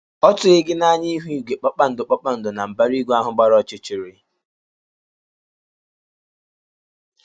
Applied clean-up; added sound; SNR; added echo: none; none; none; none.